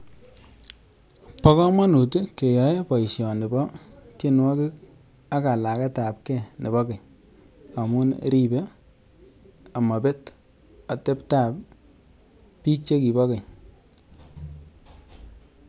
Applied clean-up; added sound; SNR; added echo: none; none; none; none.